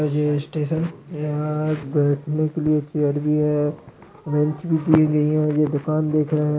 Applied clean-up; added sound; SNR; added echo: none; none; none; none.